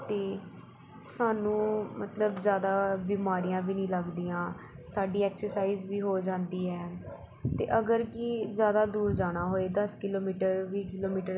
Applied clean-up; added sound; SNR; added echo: none; none; none; none.